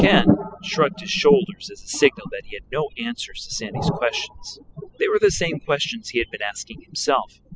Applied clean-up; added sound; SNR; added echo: classical method spectral subtraction.